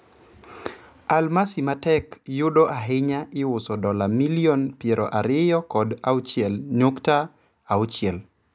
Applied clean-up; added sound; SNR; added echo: none; none; none; none.